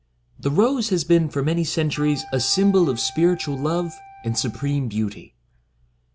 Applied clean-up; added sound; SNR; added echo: none; Wind instrument, woodwind instrument; 20 dB; none.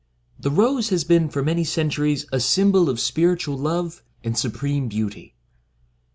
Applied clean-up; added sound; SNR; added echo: none; none; none; none.